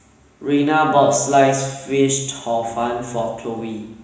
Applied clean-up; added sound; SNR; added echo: none; none; none; reverberation time 1.0 s.